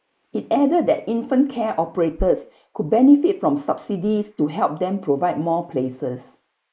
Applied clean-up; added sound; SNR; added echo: neural mask model Resemble Enhance denoiser.